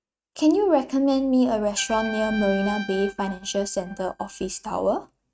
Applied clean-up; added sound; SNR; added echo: neural mask model RNNoise.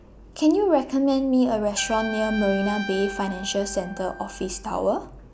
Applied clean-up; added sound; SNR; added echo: none; Trumpet; 14 dB; none.